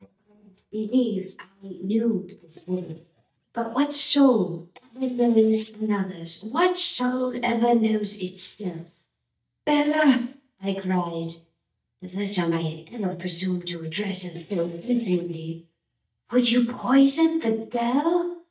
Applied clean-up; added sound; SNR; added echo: neural mask model DeepFilterNet 3.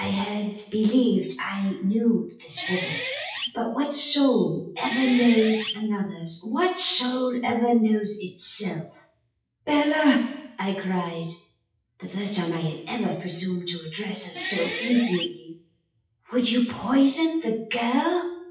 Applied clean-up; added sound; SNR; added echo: classical method WPE with log-MMSE.